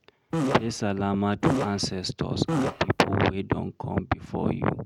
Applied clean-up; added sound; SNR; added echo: none; Fart; 2 dB; none.